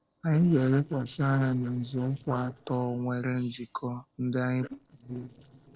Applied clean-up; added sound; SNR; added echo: neural separator model SepFormer DNS4.